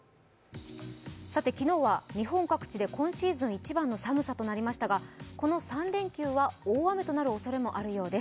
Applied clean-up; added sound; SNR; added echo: none; none; none; none.